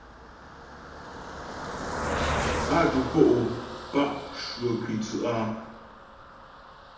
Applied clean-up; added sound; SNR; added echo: none; Car passing by; 5 dB; reverberation time 0.9 s.